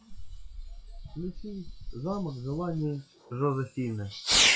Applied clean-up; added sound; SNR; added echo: classical method WPE with log-MMSE.